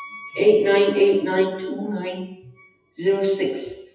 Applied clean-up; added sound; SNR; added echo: classical method WPE with log-MMSE.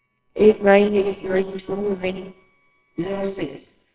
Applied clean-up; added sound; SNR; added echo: neural separator model SepFormer WHAMR!.